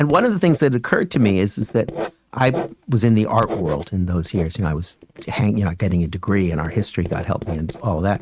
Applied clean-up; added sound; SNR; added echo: neural mask model RNNoise.